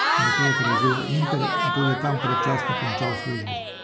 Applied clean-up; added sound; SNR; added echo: none; Crowd / Cheering; -2 dB; none.